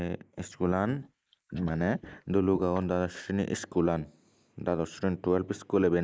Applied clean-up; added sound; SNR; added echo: neural mask model Resemble Enhance denoiser.